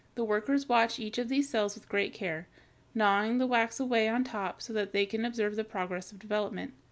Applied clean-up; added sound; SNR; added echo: none; none; none; none.